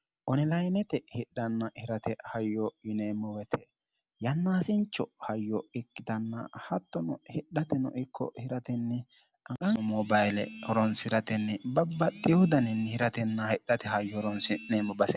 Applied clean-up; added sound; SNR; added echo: none; none; none; none.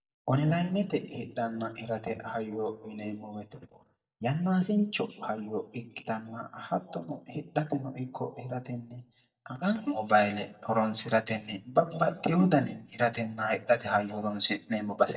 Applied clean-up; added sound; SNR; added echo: neural mask model DeepFilterNet 3.